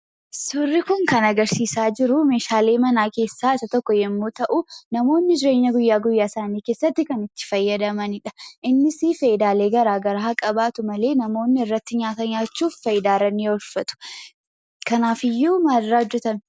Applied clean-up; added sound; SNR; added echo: none; none; none; none.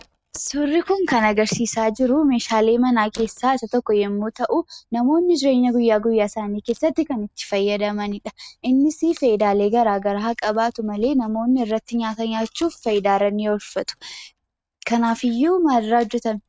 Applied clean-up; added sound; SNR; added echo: neural mask model RNNoise.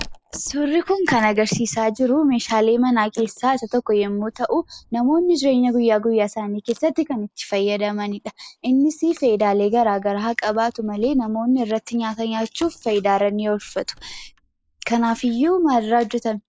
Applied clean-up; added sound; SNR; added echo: neural mask model Resemble Enhance denoiser.